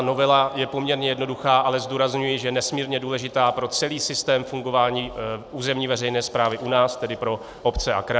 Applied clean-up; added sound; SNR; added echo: none; none; none; none.